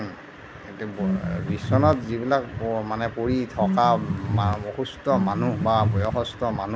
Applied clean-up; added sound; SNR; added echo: none; Bass guitar; 0 dB; none.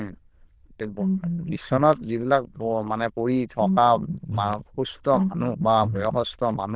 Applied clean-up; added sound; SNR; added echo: neural diffusion model UNIVERSE++.